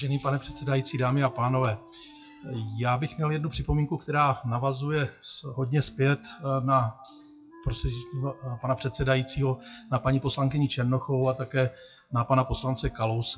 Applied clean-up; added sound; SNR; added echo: classical method WPE with log-MMSE.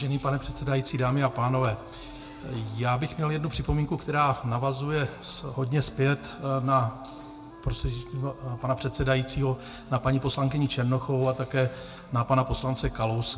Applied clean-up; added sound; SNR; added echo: none; Wind instrument, woodwind instrument; 20 dB; reverberation time 0.6 s.